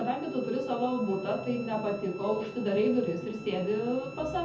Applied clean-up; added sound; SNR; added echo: none; Bowed string instrument; 20 dB; reverberation time 0.5 s.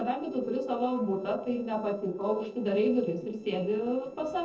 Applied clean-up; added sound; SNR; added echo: neural separator model SepFormer DNS4.